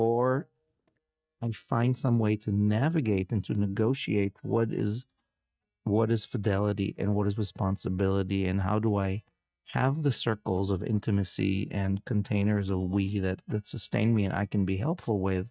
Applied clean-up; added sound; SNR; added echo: neural mask model DeepFilterNet 3.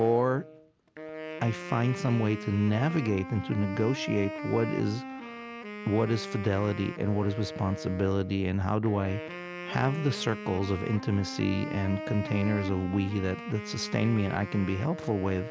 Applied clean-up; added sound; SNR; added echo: none; Wind instrument, woodwind instrument; 10 dB; none.